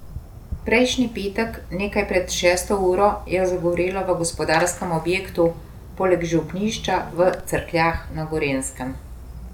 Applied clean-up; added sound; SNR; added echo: none; Fireworks; 14 dB; none.